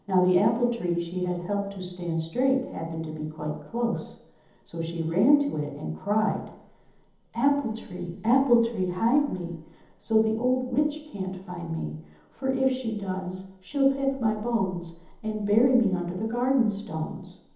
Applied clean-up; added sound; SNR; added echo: none; none; none; reverberation time 1.3 s.